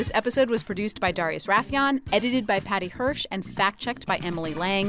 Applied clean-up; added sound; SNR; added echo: none; none; none; none.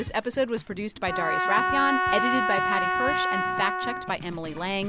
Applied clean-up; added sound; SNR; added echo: none; Trumpet; -1 dB; none.